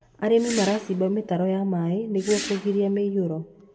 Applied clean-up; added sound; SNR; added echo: none; Whoosh, swoosh, swish; 13 dB; reverberation time 2.2 s.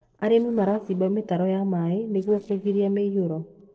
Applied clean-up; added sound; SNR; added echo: neural separator model SepFormer DNS4.